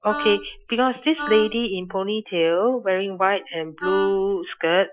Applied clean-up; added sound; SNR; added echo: classical method Wiener filter.